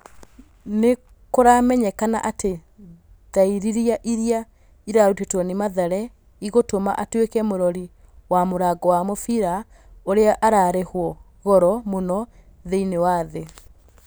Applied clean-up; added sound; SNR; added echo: none; none; none; none.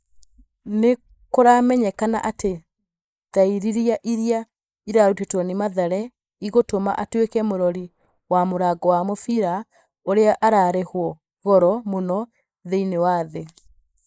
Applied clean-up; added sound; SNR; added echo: neural mask model Resemble Enhance denoiser.